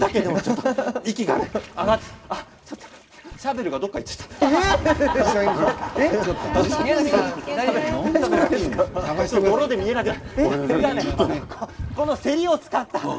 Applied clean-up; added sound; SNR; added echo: none; Gunshot, gunfire; 15 dB; reverberation time 1.0 s.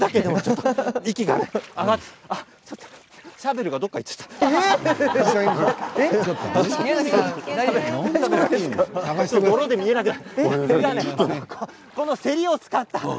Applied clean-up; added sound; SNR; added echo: none; none; none; none.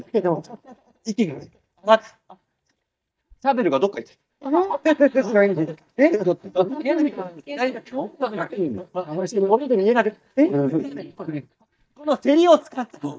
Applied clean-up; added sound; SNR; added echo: neural mask model DeepFilterNet 3.